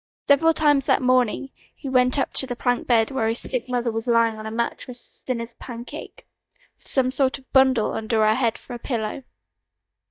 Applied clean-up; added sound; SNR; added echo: neural mask model DeepFilterNet 3.